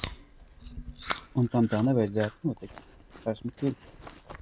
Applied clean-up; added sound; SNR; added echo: none; Chewing, mastication; 12 dB; none.